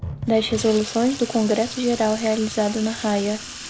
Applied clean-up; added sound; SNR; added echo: none; Sink (filling or washing) / Water tap, faucet; 12 dB; none.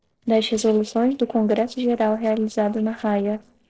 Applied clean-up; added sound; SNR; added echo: neural separator model SepFormer DNS4.